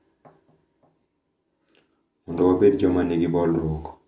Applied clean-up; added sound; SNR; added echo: none; none; none; none.